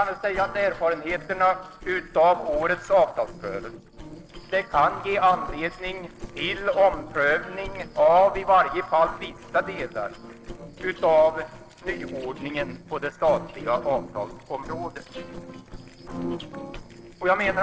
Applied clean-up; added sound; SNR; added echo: neural separator model SepFormer DNS4.